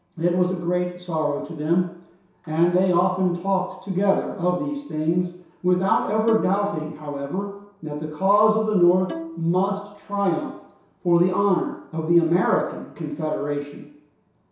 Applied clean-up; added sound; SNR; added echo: none; Bowed string instrument; 14 dB; reverberation time 0.7 s.